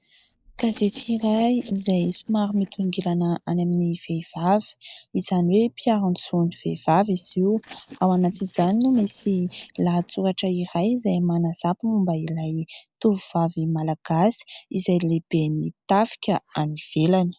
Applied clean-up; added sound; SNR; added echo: neural mask model Resemble Enhance denoiser.